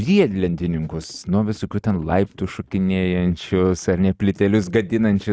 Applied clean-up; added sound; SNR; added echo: neural mask model RNNoise.